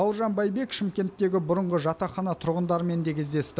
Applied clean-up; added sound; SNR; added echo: none; none; none; none.